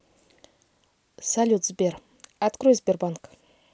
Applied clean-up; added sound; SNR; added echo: none; none; none; none.